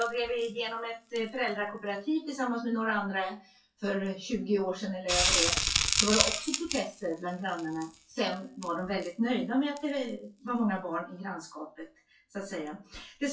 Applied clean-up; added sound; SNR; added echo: classical method WPE with log-MMSE.